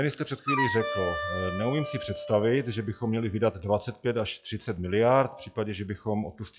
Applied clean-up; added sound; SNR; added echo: classical method log-MMSE.